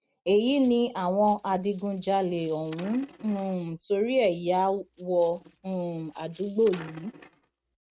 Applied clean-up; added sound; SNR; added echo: neural mask model RNNoise.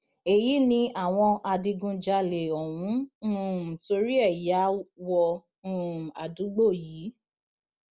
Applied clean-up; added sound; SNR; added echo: none; none; none; none.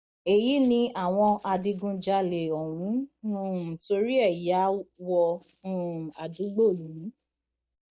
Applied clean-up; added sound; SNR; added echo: neural mask model DeepFilterNet 3.